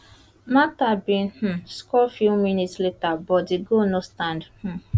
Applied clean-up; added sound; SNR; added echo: none; none; none; none.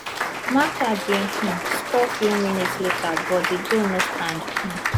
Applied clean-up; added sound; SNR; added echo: none; Applause / Cheering; 2 dB; none.